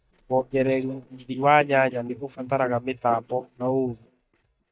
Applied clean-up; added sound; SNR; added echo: neural mask model DeepFilterNet 3.